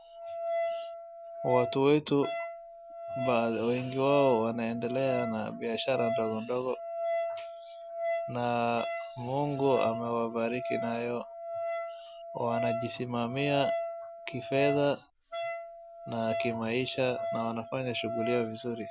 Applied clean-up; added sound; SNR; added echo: none; Wind instrument, woodwind instrument; 5 dB; none.